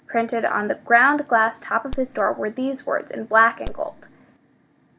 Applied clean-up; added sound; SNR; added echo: none; Crack; 16 dB; none.